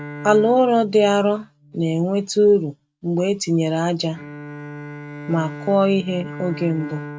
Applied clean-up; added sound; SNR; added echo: neural mask model RNNoise.